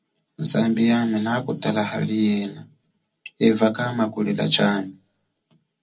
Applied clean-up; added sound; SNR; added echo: none; none; none; reverberation time 0.4 s.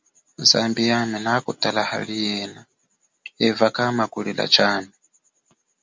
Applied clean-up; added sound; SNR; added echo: none; none; none; none.